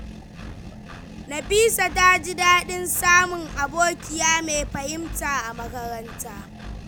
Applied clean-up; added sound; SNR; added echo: none; Engine; 13 dB; none.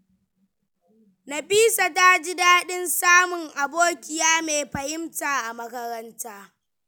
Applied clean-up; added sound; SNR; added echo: none; none; none; none.